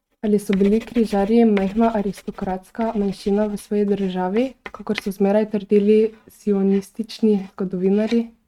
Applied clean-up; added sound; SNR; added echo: neural mask model RNNoise.